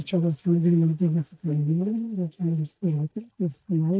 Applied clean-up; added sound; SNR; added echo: neural mask model DeepFilterNet 3.